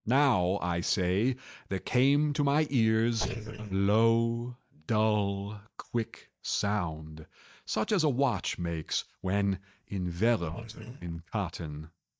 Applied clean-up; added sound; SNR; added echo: neural mask model DeepFilterNet 3.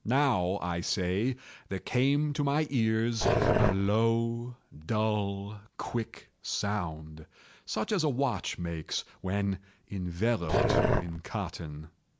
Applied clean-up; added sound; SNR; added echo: none; Growling; -3 dB; none.